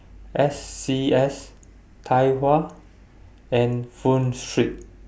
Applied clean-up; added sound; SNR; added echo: none; none; none; none.